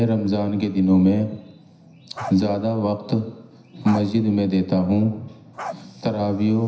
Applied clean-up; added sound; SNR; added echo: none; Bark; 16 dB; reverberation time 0.9 s.